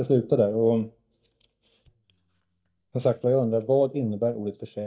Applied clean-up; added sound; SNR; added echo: neural mask model DeepFilterNet 3.